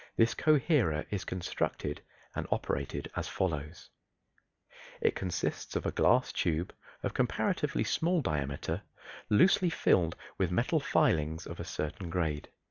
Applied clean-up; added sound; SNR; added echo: none; none; none; none.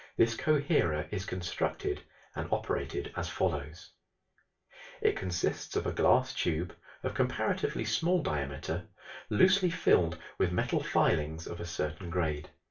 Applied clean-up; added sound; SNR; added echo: none; none; none; reverberation time 0.2 s.